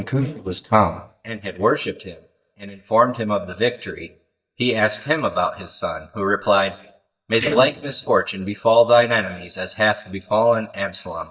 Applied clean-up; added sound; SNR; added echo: neural mask model DeepFilterNet 3.